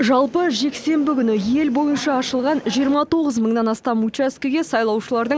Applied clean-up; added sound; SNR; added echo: none; none; none; none.